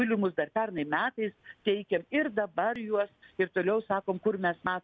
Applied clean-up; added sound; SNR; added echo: none; none; none; none.